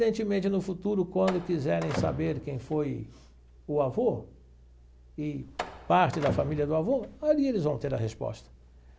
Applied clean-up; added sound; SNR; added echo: none; Slam; 11 dB; none.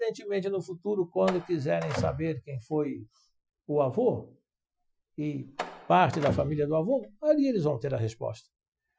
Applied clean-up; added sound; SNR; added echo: classical method Wiener filter.